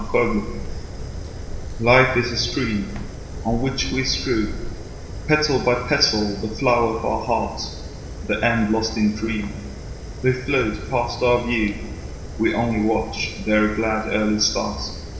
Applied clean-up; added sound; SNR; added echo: none; Fire; 9 dB; reverberation time 1.2 s.